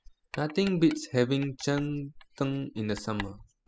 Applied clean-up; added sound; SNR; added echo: classical method spectral subtraction.